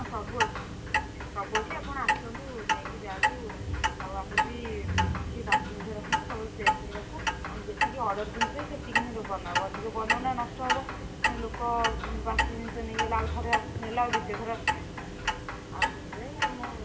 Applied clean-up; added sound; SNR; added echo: none; Clock; -5 dB; reverberation time 2.8 s.